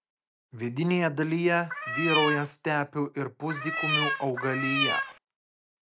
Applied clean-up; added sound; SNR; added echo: none; Cat; 0 dB; none.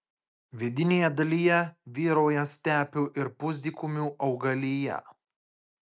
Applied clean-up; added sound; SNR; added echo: none; none; none; none.